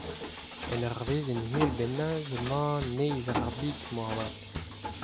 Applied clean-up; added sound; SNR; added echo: none; Mechanisms; 4 dB; none.